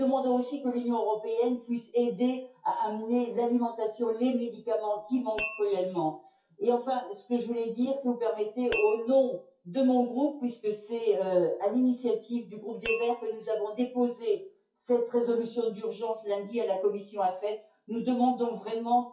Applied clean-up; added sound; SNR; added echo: classical method WPE with log-MMSE.